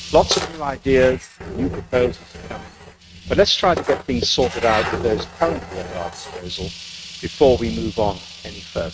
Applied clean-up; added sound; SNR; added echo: neural mask model RNNoise.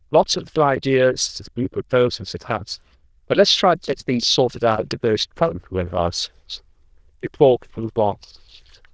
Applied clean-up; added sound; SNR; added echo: neural diffusion model UNIVERSE++.